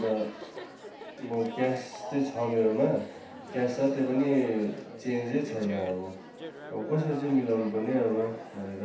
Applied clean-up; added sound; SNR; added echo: none; Chatter; 13 dB; reverberation time 0.7 s.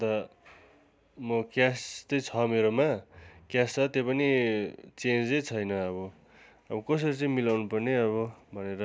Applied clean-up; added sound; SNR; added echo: none; none; none; none.